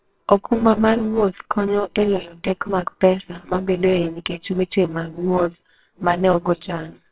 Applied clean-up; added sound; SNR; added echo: neural separator model SepFormer WHAMR!.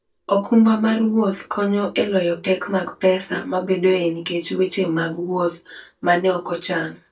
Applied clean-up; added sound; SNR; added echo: neural mask model DeepFilterNet 3.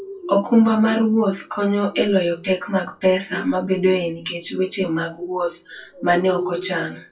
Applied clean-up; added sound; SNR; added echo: classical method WPE with log-MMSE.